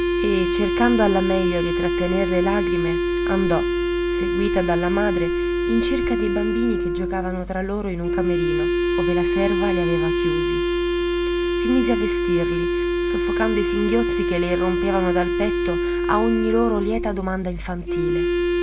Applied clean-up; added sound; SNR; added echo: none; Wind instrument, woodwind instrument; -2 dB; none.